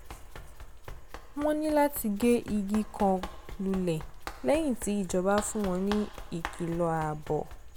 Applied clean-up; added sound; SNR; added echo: none; Run; 11 dB; none.